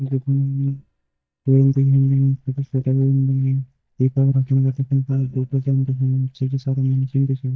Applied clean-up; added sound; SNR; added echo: neural mask model DeepFilterNet 3.